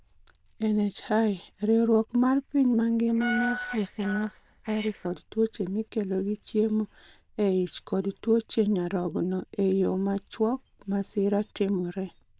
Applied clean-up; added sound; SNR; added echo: neural diffusion model UNIVERSE++.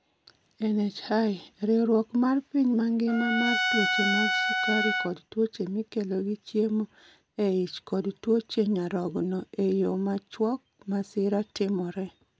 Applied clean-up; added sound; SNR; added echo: none; Trumpet; 1 dB; none.